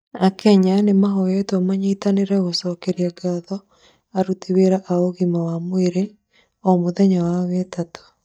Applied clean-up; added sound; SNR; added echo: neural mask model DeepFilterNet 3.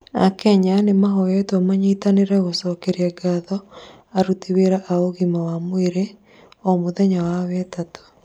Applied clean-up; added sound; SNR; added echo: none; none; none; none.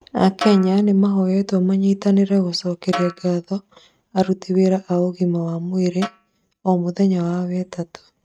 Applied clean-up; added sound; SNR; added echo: neural mask model RNNoise.